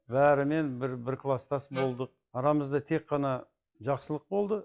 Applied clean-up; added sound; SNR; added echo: classical method log-MMSE.